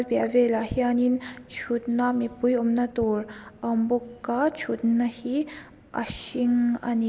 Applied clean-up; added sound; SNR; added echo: none; none; none; none.